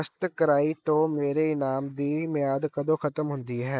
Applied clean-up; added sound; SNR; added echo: neural mask model Resemble Enhance denoiser.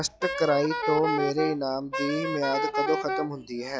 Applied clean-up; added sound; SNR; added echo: classical method log-MMSE.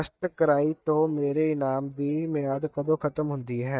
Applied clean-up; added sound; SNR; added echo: neural mask model DeepFilterNet 3.